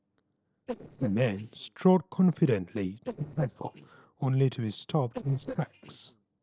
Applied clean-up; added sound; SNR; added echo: neural separator model SepFormer DNS4.